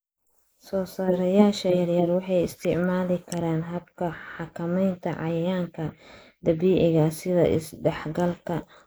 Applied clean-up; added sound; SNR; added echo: neural mask model Resemble Enhance denoiser.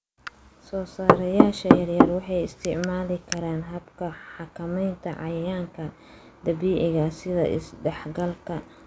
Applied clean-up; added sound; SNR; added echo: none; Knock / Wood; -5 dB; none.